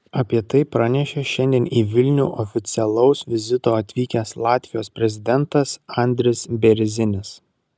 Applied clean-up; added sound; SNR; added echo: none; none; none; none.